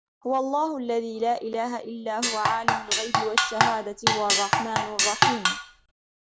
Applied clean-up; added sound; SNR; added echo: none; Drum kit; -4 dB; none.